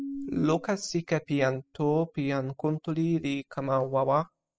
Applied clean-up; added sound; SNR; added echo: classical method spectral subtraction.